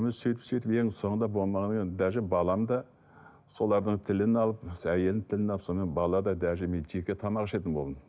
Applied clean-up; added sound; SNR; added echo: none; none; none; none.